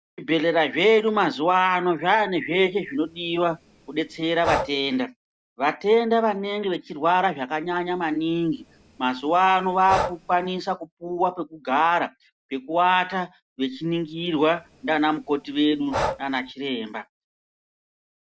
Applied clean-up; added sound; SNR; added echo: none; Breathing; 11 dB; none.